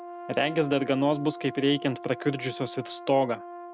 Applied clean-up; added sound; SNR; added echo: none; Brass instrument; 13 dB; none.